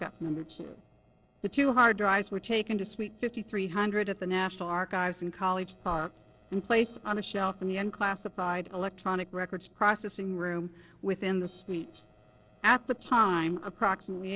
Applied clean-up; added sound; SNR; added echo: neural separator model SepFormer DNS4.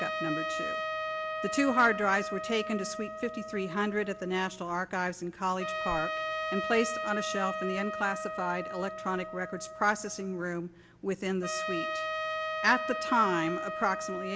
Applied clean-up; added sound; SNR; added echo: none; Trumpet; 4 dB; none.